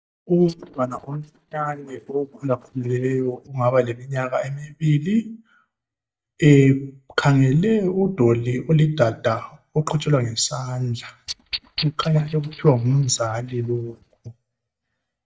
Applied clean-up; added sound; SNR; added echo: neural mask model DeepFilterNet 3.